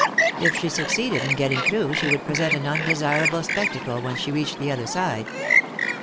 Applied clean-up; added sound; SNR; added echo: none; Chirp, tweet; -1 dB; none.